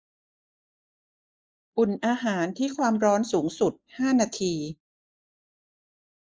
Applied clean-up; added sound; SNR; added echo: neural mask model Resemble Enhance denoiser.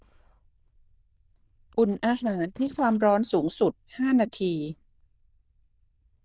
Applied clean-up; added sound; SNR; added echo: neural diffusion model UNIVERSE++.